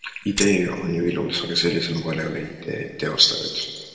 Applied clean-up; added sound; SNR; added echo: neural separator model SepFormer DNS4.